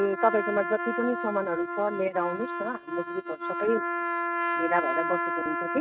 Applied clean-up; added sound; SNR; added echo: neural mask model RNNoise.